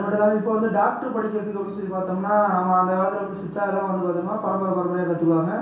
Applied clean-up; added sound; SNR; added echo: none; none; none; reverberation time 0.6 s.